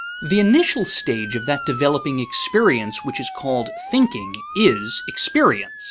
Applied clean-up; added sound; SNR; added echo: none; Motor vehicle (road) / Siren; 13 dB; none.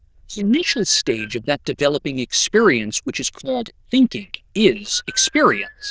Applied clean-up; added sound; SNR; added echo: neural diffusion model UNIVERSE++.